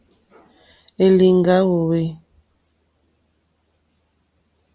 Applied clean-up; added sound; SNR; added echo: none; none; none; none.